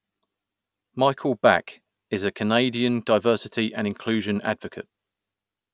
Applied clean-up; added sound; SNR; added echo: none; none; none; none.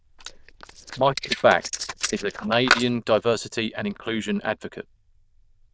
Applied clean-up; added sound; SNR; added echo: neural diffusion model UNIVERSE++.